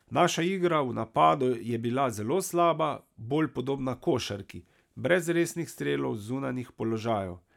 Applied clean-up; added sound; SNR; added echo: none; none; none; none.